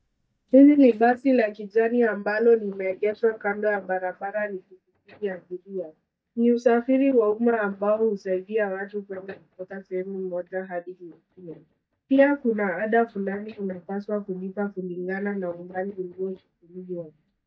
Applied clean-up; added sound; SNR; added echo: neural mask model DeepFilterNet 3.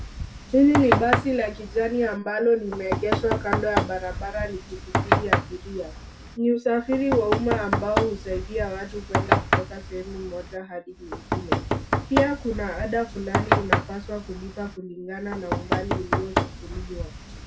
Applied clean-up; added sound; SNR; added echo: none; Knock; 1 dB; reverberation time 0.2 s.